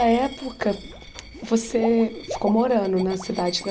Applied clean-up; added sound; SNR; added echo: none; Coin (dropping) + Water / Liquid; 14 dB; none.